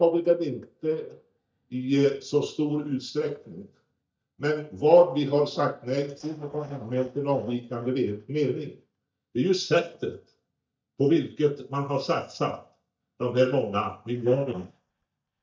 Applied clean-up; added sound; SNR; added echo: neural mask model DeepFilterNet 3.